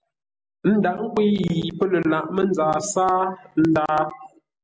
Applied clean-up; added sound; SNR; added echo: none; none; none; none.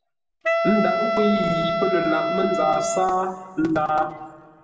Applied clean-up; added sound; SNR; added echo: none; Wind instrument, woodwind instrument; 0 dB; reverberation time 1.4 s.